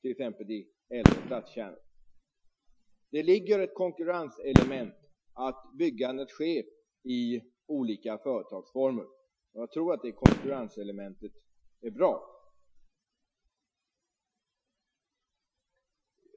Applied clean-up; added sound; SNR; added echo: classical method Wiener filter.